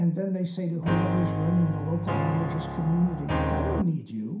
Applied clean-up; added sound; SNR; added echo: none; Piano; 2 dB; reverberation time 0.5 s.